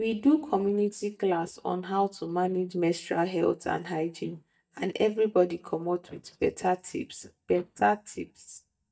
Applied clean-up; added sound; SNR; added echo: neural mask model DeepFilterNet 3.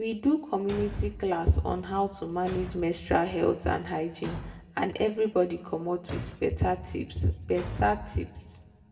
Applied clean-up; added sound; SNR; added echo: none; Thump, thud; 14 dB; reverberation time 1.2 s.